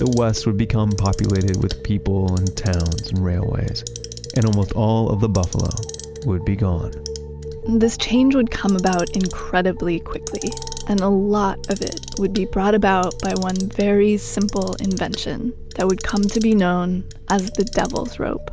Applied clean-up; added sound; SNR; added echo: none; Clock; 18 dB; none.